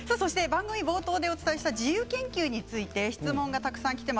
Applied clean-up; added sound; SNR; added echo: none; Telephone; 18 dB; none.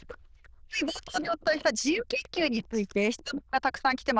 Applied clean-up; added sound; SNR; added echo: neural diffusion model UNIVERSE++.